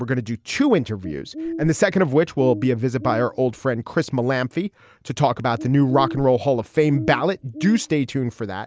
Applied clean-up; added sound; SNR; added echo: none; Bird; 15 dB; none.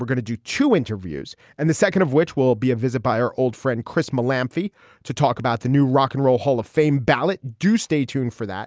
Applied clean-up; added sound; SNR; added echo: none; none; none; none.